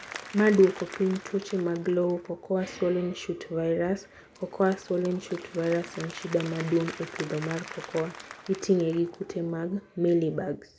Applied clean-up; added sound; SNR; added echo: none; Applause / Crowd; 17 dB; none.